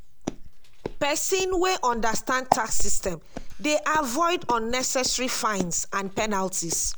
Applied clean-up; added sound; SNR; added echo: none; Walk, footsteps; 2 dB; none.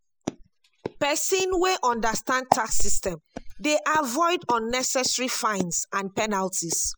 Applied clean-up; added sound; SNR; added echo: classical method spectral subtraction.